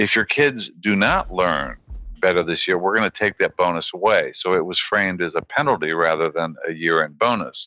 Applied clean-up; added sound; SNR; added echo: none; Fireworks; 16 dB; none.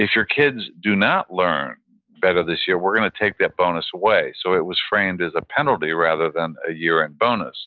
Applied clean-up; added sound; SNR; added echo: none; none; none; none.